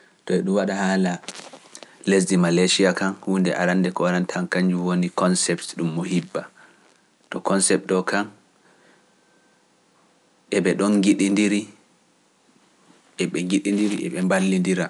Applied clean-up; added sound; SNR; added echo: none; none; none; none.